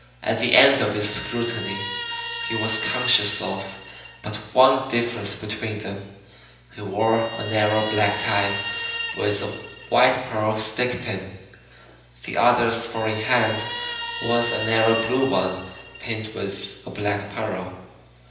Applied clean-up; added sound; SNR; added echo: none; Guitar; 11 dB; reverberation time 0.9 s.